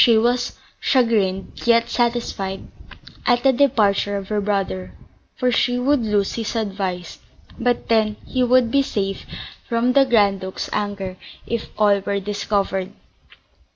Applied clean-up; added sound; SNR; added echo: none; none; none; none.